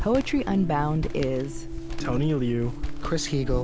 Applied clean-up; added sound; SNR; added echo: none; Walk, footsteps; 5 dB; none.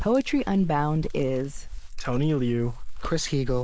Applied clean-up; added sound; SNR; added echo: neural mask model Resemble Enhance denoiser.